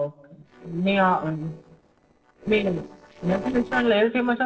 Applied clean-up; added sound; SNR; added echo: neural separator model SepFormer DNS4.